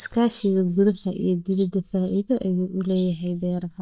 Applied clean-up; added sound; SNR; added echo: neural mask model DeepFilterNet 3.